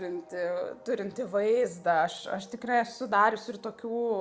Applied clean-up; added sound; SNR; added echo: none; none; none; none.